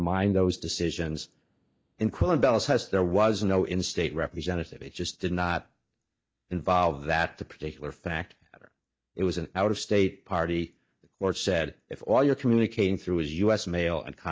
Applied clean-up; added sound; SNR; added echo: neural mask model DeepFilterNet 3.